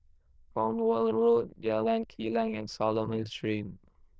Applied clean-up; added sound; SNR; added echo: neural diffusion model UNIVERSE++.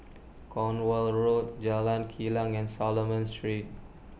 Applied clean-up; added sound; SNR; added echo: none; none; none; none.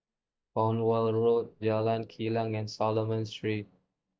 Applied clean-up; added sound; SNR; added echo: neural mask model DeepFilterNet 3.